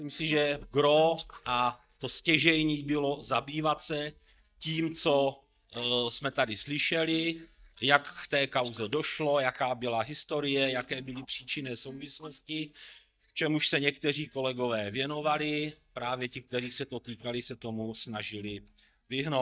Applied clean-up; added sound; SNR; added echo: neural mask model DeepFilterNet 3.